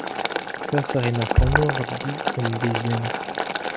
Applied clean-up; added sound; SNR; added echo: none; Boiling + Bass drum; -1 dB; none.